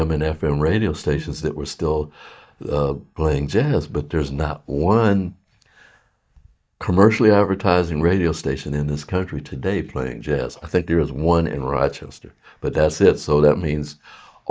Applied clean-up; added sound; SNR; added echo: neural mask model DeepFilterNet 3.